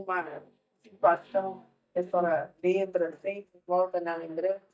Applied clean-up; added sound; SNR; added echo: neural mask model DeepFilterNet 3.